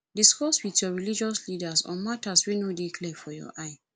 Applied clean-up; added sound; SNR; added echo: none; none; none; none.